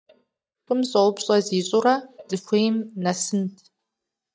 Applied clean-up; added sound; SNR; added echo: neural mask model DeepFilterNet 3.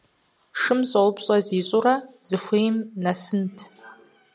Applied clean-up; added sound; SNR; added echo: none; none; none; none.